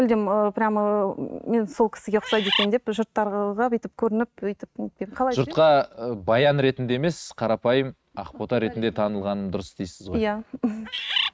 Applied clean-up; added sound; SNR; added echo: neural mask model RNNoise.